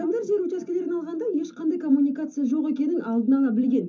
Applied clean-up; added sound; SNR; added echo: none; none; none; reverberation time 0.3 s.